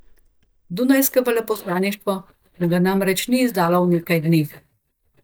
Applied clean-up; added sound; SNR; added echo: neural mask model DeepFilterNet 3.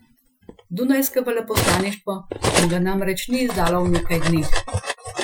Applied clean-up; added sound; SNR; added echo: classical method Wiener filter.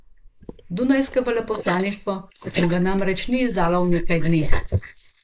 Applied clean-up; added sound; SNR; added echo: neural mask model Resemble Enhance denoiser.